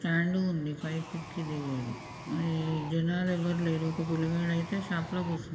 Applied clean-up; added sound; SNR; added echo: none; Sawing; 15 dB; reverberation time 1.7 s.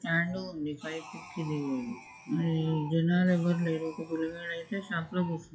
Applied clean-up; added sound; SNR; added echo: classical method WPE with log-MMSE.